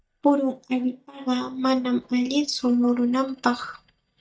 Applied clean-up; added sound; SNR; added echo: neural mask model DeepFilterNet 3.